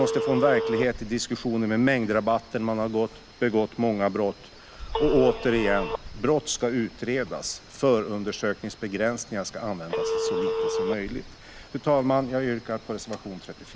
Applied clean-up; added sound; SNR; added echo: none; Telephone; 7 dB; none.